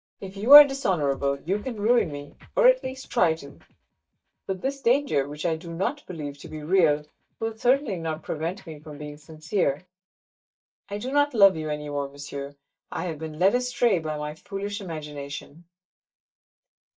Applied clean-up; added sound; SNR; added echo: neural mask model DeepFilterNet 3.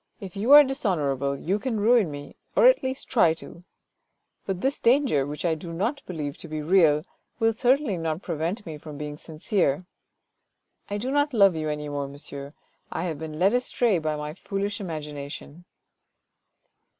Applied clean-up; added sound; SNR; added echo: none; none; none; none.